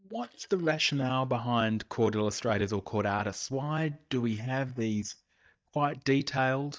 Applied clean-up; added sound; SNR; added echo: neural mask model DeepFilterNet 3.